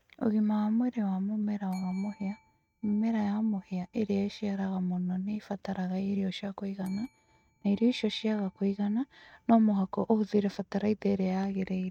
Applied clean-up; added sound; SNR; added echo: neural mask model RNNoise.